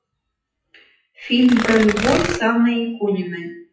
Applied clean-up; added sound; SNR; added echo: classical method WPE with log-MMSE.